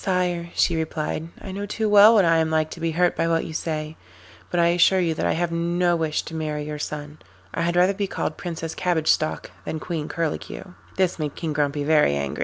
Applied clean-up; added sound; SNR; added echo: none; none; none; none.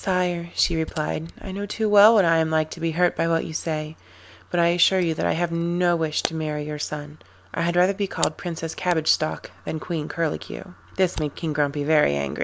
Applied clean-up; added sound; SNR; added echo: none; Camera; 19 dB; none.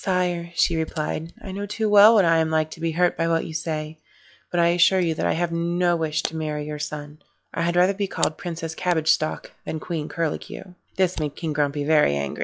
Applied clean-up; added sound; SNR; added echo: classical method log-MMSE.